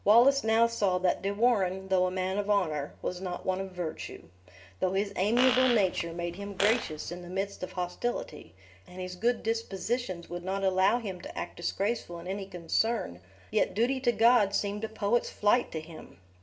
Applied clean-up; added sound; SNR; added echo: none; Fart; 6 dB; reverberation time 0.4 s.